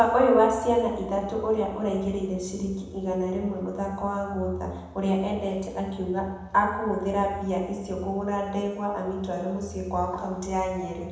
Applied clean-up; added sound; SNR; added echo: none; none; none; reverberation time 1.0 s.